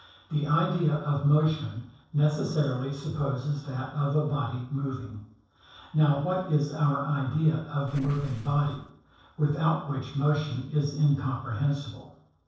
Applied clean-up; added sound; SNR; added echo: neural separator model SepFormer DNS4.